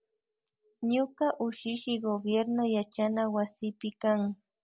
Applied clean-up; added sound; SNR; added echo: none; none; none; none.